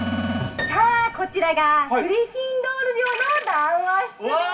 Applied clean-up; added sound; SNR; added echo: none; Piano; 14 dB; reverberation time 0.2 s.